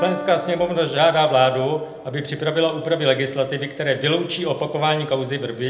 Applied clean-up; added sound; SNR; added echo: none; Piano; 18 dB; reverberation time 0.7 s.